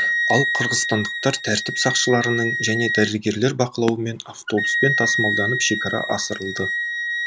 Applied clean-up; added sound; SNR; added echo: none; Wind instrument, woodwind instrument; 1 dB; none.